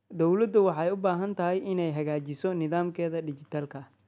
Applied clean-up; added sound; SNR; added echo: none; none; none; none.